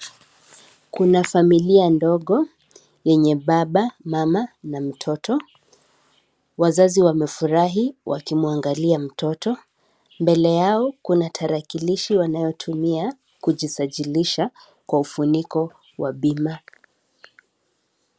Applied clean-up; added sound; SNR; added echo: none; none; none; none.